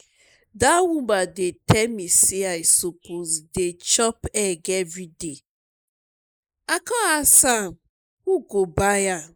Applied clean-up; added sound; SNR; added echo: neural mask model Resemble Enhance denoiser.